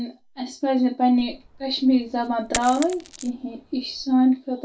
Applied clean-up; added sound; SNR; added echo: none; Coin (dropping); 15 dB; reverberation time 0.2 s.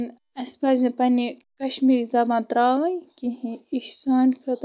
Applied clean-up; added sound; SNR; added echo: none; none; none; none.